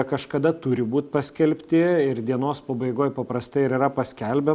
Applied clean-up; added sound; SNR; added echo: none; none; none; none.